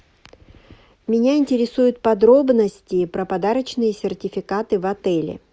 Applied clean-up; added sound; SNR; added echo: none; none; none; none.